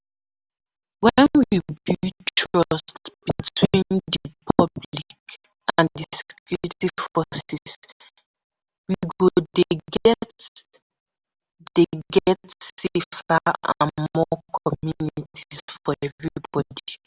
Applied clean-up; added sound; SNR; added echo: none; none; none; none.